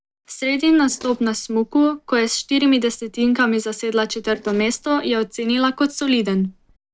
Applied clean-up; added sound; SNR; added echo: neural separator model SepFormer DNS4.